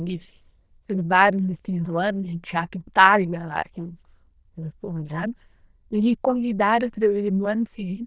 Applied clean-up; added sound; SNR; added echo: neural diffusion model UNIVERSE++.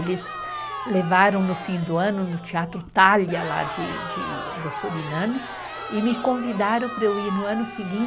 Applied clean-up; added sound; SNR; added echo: none; Crowd; 10 dB; none.